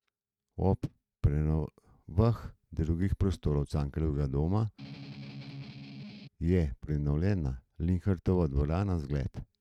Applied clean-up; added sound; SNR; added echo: neural mask model RNNoise.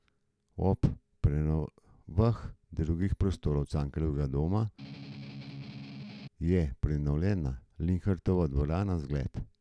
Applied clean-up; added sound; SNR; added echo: none; Strum; 12 dB; none.